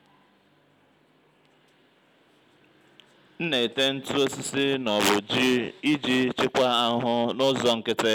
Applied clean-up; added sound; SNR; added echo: none; none; none; none.